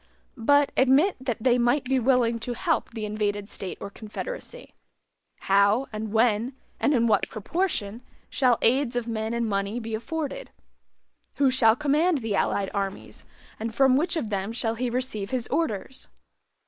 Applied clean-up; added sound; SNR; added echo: neural mask model Resemble Enhance denoiser.